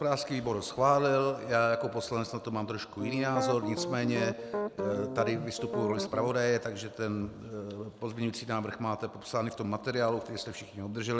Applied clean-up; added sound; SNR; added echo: none; Piano; 3 dB; none.